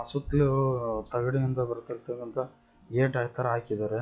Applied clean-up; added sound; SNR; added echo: classical method log-MMSE.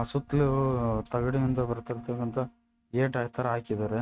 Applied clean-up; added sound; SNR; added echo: neural mask model RNNoise.